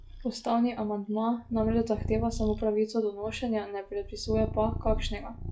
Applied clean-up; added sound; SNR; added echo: classical method log-MMSE.